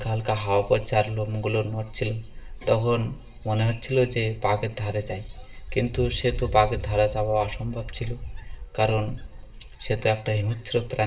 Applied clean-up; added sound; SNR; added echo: none; Wind; 11 dB; reverberation time 0.6 s.